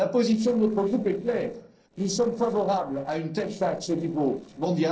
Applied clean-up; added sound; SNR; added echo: neural separator model SepFormer DNS4.